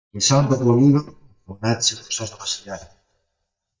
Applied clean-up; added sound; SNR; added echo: neural mask model DeepFilterNet 3.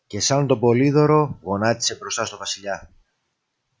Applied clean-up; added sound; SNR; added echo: none; none; none; none.